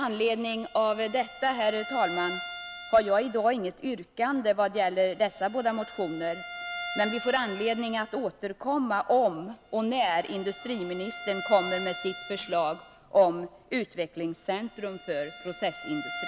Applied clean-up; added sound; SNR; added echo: none; Bowed string instrument; 12 dB; none.